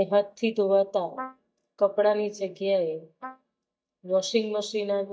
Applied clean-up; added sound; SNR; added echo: neural mask model DeepFilterNet 3.